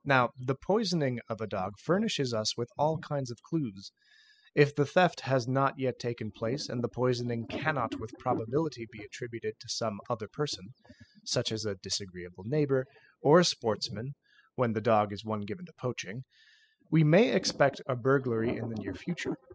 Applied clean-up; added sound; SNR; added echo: classical method spectral subtraction.